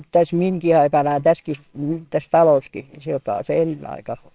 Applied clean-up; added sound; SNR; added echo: neural separator model SepFormer WHAMR!.